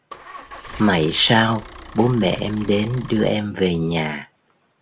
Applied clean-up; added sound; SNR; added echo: none; Tambourine + Idling / Engine starting / Motor vehicle (road); 15 dB; none.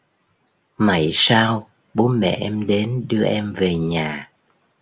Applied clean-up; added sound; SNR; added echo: none; none; none; none.